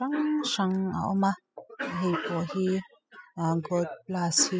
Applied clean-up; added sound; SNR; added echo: classical method spectral subtraction.